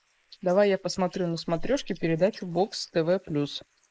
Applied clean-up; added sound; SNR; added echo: neural mask model Resemble Enhance denoiser.